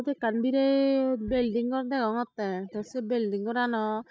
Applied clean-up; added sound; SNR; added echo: neural mask model DeepFilterNet 3.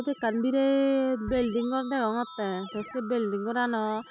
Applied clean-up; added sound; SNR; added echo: none; Bass drum + Keyboard (musical); 17 dB; none.